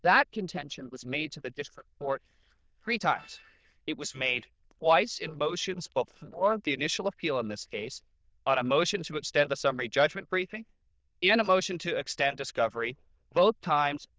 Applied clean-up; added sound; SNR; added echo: neural diffusion model UNIVERSE++.